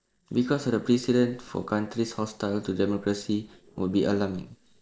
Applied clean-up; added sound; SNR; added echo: neural separator model SepFormer DNS4.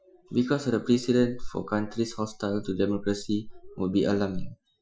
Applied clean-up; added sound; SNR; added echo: classical method Wiener filter.